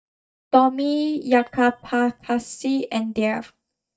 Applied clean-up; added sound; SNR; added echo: neural mask model DeepFilterNet 3.